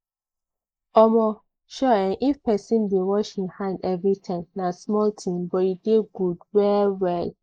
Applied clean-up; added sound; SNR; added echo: neural mask model Resemble Enhance denoiser.